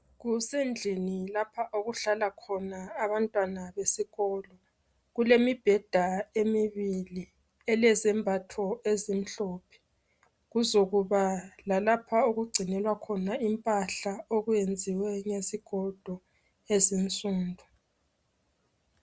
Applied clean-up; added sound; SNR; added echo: none; none; none; none.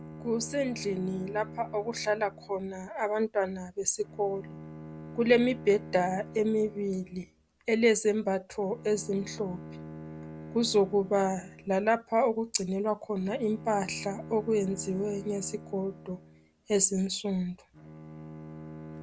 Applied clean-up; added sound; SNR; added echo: none; Bowed string instrument; 15 dB; none.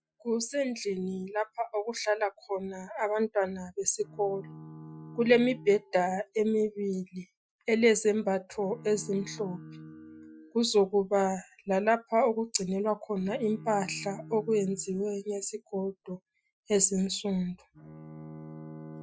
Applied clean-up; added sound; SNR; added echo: classical method Wiener filter.